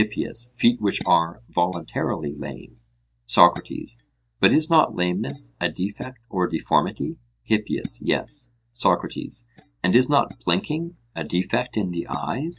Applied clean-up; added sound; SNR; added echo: neural mask model DeepFilterNet 3.